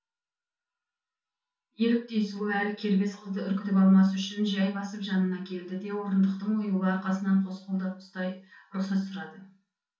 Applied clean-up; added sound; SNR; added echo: none; none; none; reverberation time 0.3 s.